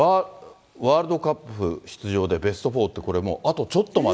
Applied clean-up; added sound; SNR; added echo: none; none; none; none.